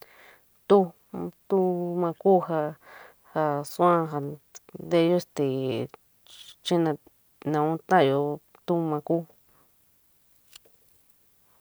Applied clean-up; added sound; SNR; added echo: none; none; none; none.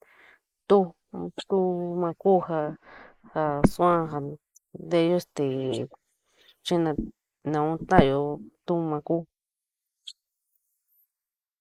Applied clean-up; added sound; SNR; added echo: neural mask model Resemble Enhance denoiser.